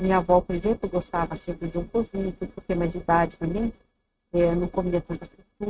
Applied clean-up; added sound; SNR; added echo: neural mask model RNNoise.